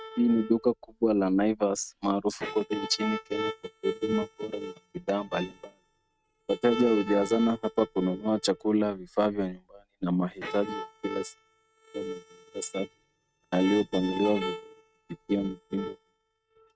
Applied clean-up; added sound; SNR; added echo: neural mask model RNNoise.